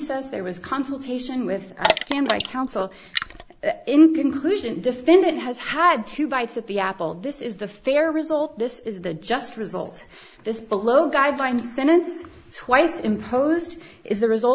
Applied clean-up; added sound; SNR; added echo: neural mask model Resemble Enhance denoiser.